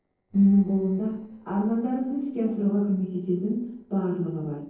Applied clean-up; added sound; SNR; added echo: neural separator model SepFormer DNS4.